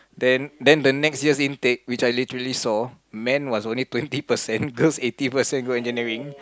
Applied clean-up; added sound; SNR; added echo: none; none; none; none.